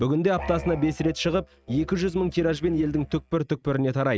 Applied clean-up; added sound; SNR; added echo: neural mask model RNNoise.